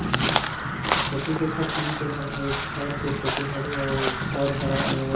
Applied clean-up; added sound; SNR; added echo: none; Crow; 1 dB; reverberation time 0.6 s.